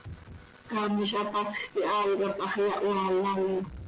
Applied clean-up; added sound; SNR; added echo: none; none; none; none.